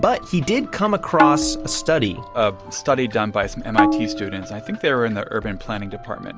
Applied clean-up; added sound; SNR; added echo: none; Tabla; 1 dB; none.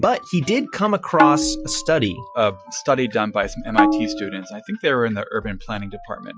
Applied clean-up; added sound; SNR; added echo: classical method Wiener filter.